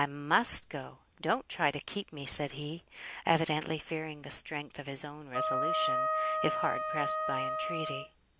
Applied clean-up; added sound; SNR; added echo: none; Wind instrument, woodwind instrument; 1 dB; none.